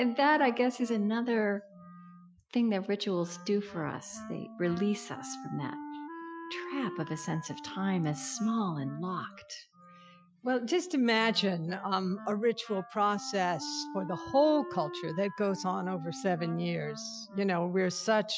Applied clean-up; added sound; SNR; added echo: classical method Wiener filter.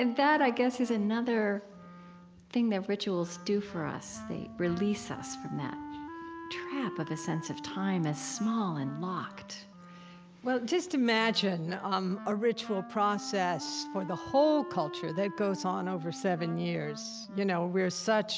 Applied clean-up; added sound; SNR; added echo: none; Wind instrument, woodwind instrument; 13 dB; none.